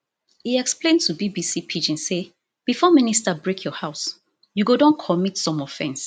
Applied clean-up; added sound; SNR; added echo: none; none; none; none.